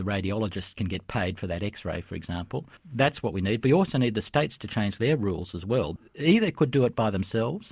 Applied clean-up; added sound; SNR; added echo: none; none; none; none.